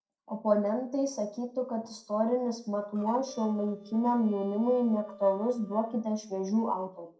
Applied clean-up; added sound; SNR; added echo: neural separator model SepFormer DNS4.